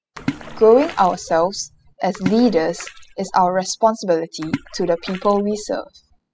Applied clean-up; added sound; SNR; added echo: classical method spectral subtraction.